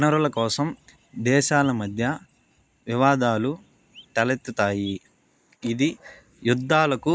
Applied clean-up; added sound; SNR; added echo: neural mask model Resemble Enhance denoiser.